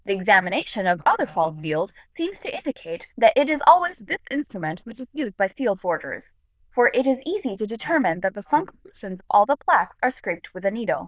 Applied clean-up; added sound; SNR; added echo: neural diffusion model UNIVERSE++.